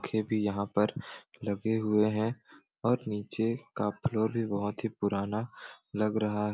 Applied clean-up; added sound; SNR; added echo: none; none; none; none.